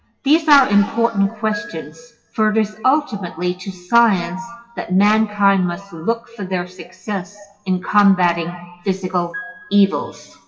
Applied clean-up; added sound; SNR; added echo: classical method WPE with log-MMSE.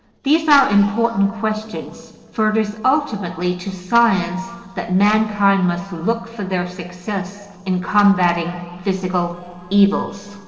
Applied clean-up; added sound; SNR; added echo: neural separator model SepFormer DNS4.